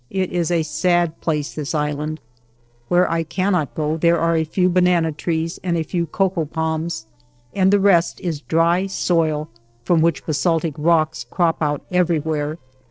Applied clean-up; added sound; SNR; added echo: neural separator model SepFormer DNS4.